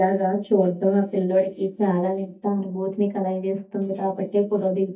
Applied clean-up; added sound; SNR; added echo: neural mask model DeepFilterNet 3.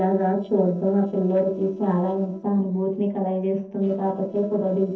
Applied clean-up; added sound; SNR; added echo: neural separator model SepFormer DNS4.